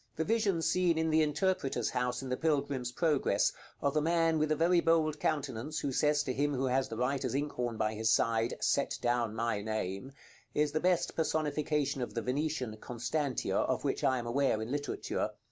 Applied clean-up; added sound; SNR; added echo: none; none; none; none.